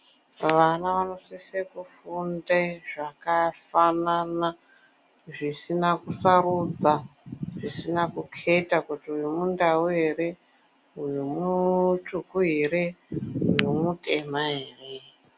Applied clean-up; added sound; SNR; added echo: none; none; none; none.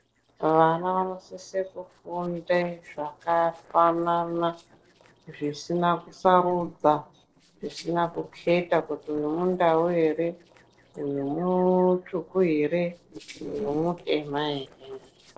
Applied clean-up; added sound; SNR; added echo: neural separator model SepFormer DNS4.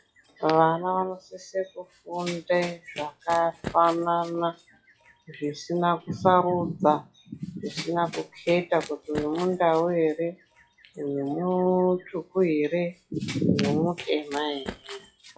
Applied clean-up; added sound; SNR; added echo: classical method WPE with log-MMSE.